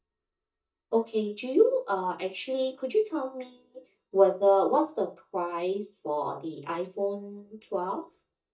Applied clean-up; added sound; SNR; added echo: neural mask model DeepFilterNet 3.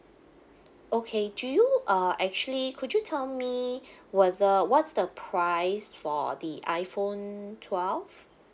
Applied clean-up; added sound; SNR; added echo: none; none; none; none.